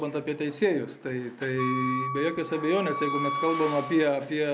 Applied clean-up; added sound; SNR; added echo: none; Wind instrument, woodwind instrument; 5 dB; none.